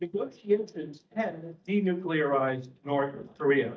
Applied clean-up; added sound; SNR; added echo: neural mask model DeepFilterNet 3.